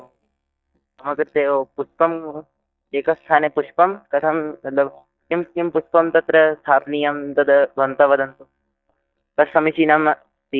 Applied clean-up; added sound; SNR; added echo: neural mask model DeepFilterNet 3.